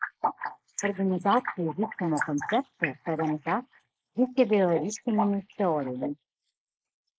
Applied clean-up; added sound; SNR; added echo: neural mask model Resemble Enhance denoiser.